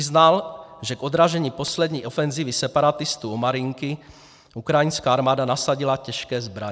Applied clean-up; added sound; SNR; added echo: none; none; none; none.